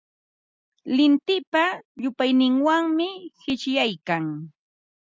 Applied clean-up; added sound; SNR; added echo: none; none; none; none.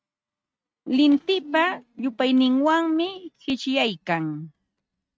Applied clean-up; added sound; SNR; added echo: neural mask model RNNoise.